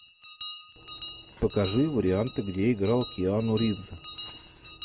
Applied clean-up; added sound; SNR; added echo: none; Bell; 14 dB; none.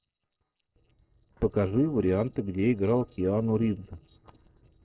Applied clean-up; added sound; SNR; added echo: neural separator model SepFormer DNS4.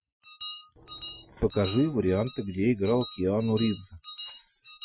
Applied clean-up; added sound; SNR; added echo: classical method Wiener filter.